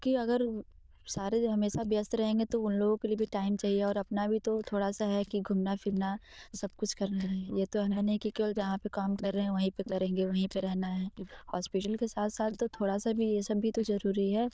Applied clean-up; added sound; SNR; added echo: neural diffusion model UNIVERSE++.